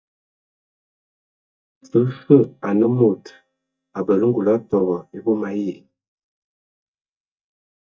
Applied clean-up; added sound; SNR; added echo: neural mask model DeepFilterNet 3.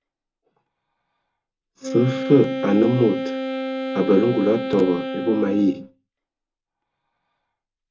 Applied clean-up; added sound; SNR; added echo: none; Wind instrument, woodwind instrument; 7 dB; reverberation time 0.2 s.